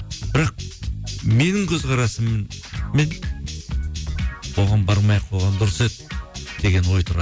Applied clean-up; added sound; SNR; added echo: none; none; none; none.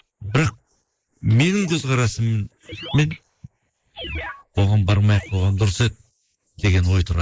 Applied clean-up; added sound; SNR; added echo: neural mask model Resemble Enhance denoiser.